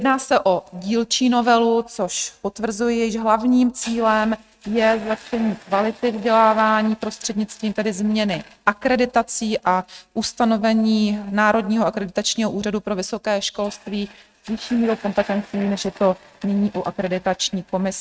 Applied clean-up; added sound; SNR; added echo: neural mask model RNNoise.